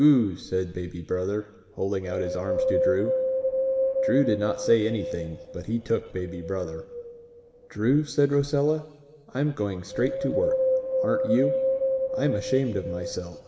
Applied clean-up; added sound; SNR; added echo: none; Wind; 2 dB; reverberation time 1.4 s.